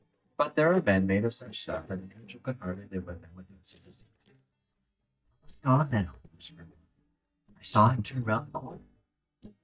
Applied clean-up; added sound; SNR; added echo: neural mask model DeepFilterNet 3.